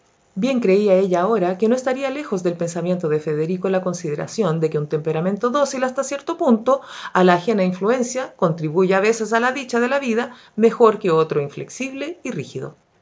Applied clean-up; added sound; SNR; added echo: none; none; none; none.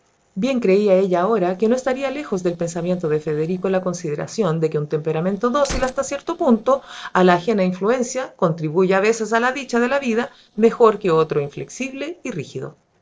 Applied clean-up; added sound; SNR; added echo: neural separator model SepFormer DNS4.